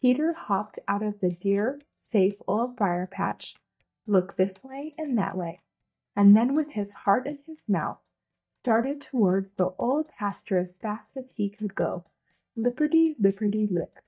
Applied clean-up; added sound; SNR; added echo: neural mask model DeepFilterNet 3.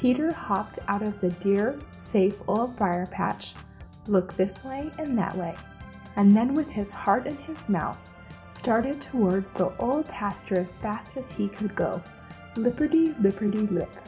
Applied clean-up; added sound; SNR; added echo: none; Organ; 19 dB; reverberation time 0.5 s.